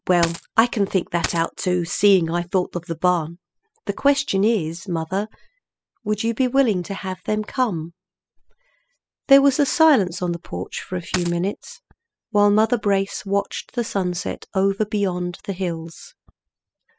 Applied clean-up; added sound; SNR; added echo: classical method spectral subtraction.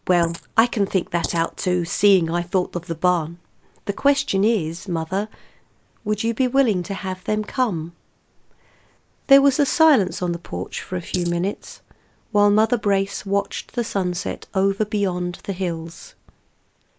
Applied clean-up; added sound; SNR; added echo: neural mask model Resemble Enhance denoiser.